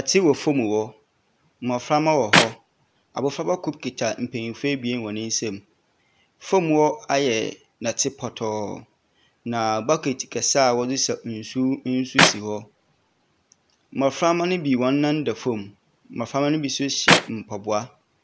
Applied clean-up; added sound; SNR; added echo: none; Clapping; -2 dB; none.